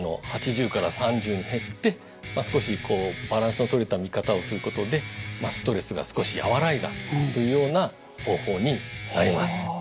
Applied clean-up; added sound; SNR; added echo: none; Guitar; 11 dB; none.